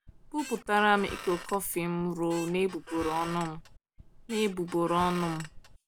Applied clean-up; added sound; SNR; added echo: none; Squeak; 14 dB; none.